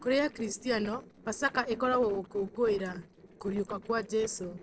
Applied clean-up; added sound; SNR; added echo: neural separator model SepFormer DNS4.